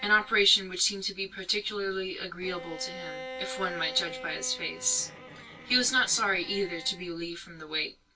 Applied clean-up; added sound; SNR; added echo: none; Bowed string instrument; 14 dB; reverberation time 0.1 s.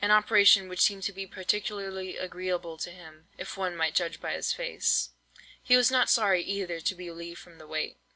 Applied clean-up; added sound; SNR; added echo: none; none; none; none.